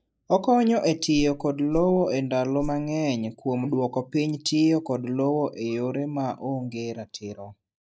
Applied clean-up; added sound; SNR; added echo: neural mask model Resemble Enhance denoiser.